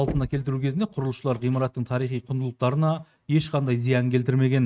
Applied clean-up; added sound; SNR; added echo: neural mask model RNNoise.